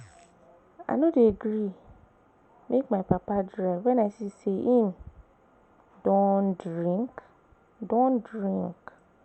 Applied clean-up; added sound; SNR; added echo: none; none; none; none.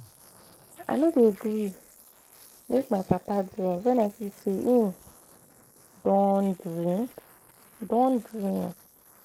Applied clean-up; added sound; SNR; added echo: neural mask model Resemble Enhance denoiser.